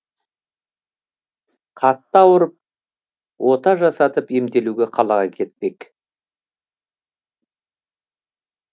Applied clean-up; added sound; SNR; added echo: none; none; none; none.